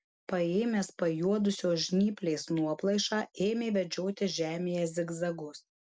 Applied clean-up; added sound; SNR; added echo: none; none; none; none.